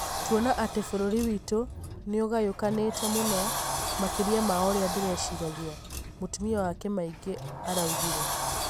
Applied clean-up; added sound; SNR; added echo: none; Sliding door; 4 dB; none.